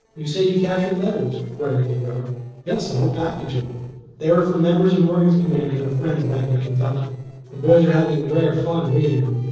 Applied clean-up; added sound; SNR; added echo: neural separator model SepFormer DNS4.